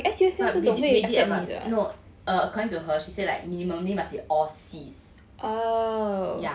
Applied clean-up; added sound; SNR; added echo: none; none; none; none.